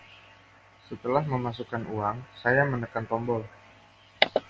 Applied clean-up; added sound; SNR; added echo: none; none; none; none.